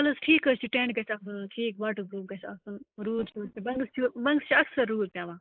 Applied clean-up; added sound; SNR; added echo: neural mask model Resemble Enhance denoiser.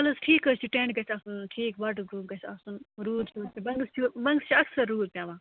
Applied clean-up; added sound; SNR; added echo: none; none; none; none.